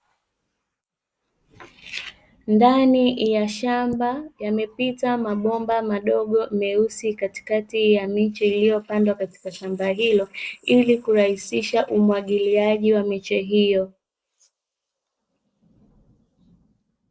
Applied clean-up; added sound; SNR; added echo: neural mask model Resemble Enhance denoiser.